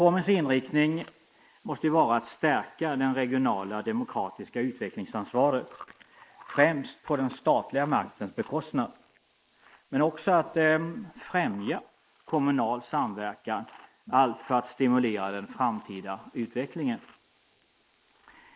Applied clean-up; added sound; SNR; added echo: neural mask model Resemble Enhance denoiser.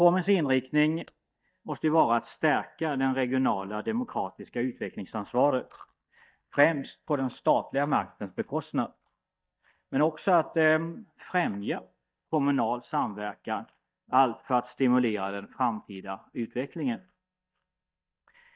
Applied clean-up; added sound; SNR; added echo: neural mask model DeepFilterNet 3.